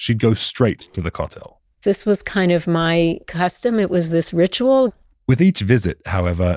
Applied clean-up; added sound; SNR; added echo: neural separator model SepFormer DNS4.